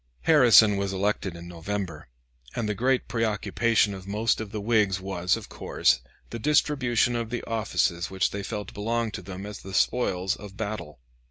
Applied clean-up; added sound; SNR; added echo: none; none; none; none.